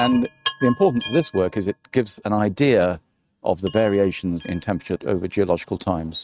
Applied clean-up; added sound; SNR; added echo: neural mask model RNNoise.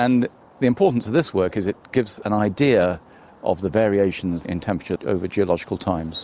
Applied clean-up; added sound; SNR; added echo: none; none; none; none.